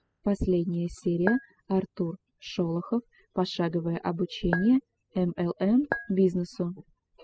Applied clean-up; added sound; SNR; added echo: classical method spectral subtraction.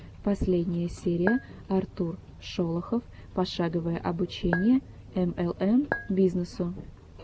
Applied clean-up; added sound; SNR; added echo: none; Chink, clink; 7 dB; none.